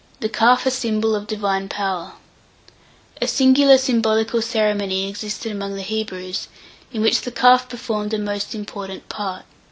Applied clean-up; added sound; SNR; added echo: none; none; none; none.